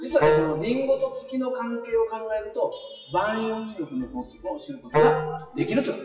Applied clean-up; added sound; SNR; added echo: classical method WPE with log-MMSE.